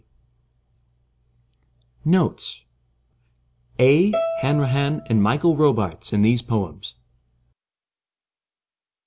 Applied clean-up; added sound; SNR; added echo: none; Bowed string instrument; 6 dB; none.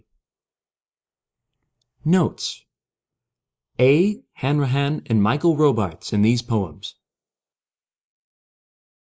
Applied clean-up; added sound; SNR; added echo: neural mask model Resemble Enhance denoiser.